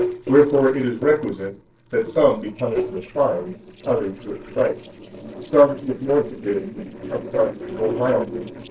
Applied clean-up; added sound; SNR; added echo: neural separator model SepFormer DNS4.